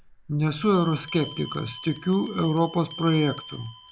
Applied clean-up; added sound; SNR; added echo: none; Bell; 16 dB; none.